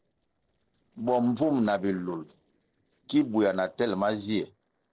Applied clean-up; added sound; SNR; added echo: neural separator model SepFormer DNS4.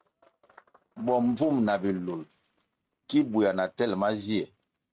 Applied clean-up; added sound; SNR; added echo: neural mask model RNNoise.